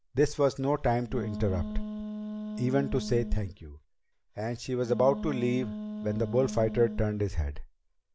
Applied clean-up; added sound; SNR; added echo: none; Wind instrument, woodwind instrument; 9 dB; none.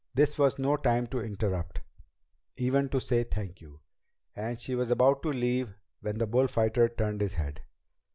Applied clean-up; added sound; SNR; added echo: none; none; none; none.